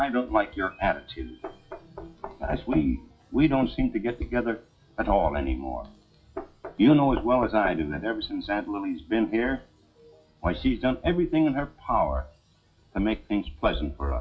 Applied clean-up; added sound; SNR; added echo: classical method WPE with log-MMSE.